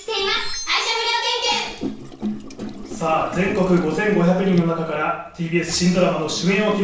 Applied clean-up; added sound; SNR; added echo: none; Gurgling; 12 dB; reverberation time 0.7 s.